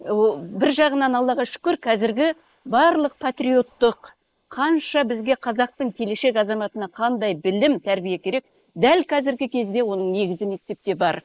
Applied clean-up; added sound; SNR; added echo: neural mask model Resemble Enhance denoiser.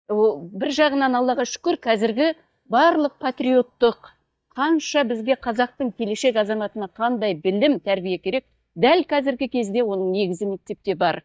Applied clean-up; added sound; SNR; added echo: neural mask model DeepFilterNet 3.